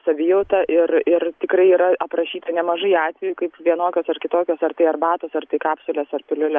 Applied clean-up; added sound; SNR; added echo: none; none; none; none.